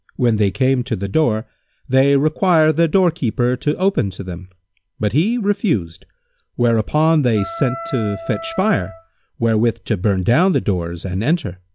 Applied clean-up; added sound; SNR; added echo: none; Wind instrument, woodwind instrument; 13 dB; none.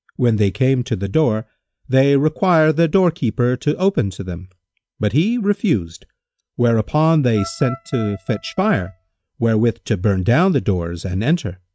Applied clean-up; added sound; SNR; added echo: neural mask model RNNoise.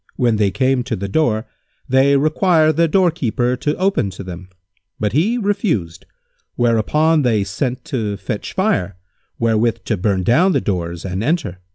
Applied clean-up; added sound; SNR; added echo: none; none; none; none.